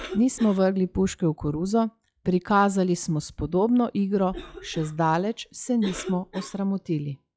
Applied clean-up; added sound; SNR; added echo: classical method log-MMSE.